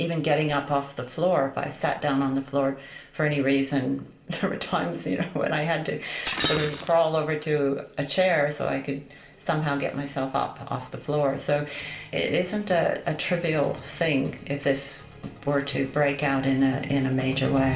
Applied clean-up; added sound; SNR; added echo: none; Shatter; 8 dB; reverberation time 0.6 s.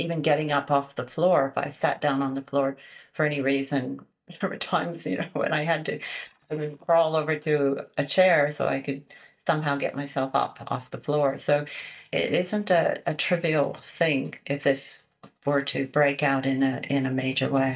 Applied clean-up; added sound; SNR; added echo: neural mask model DeepFilterNet 3.